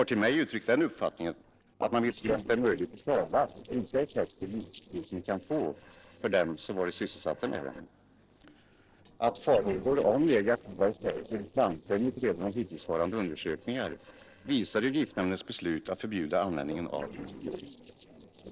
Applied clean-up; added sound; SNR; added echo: neural separator model SepFormer DNS4.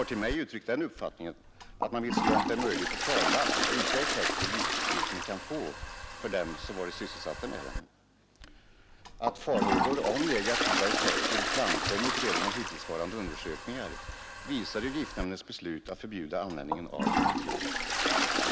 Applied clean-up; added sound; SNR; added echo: none; Toilet flush; -3 dB; none.